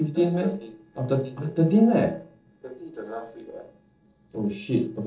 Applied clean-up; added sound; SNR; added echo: neural separator model SepFormer DNS4.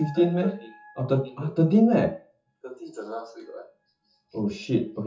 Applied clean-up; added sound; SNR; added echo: classical method WPE with log-MMSE.